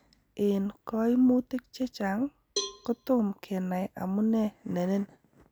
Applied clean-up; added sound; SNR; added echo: none; Cowbell; 12 dB; none.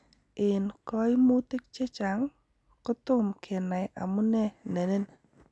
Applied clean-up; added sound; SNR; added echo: none; none; none; none.